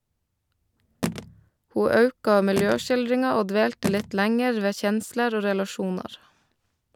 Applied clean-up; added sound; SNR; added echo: none; Telephone; 10 dB; none.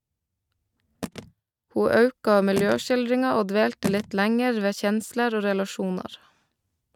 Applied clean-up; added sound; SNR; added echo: neural mask model RNNoise.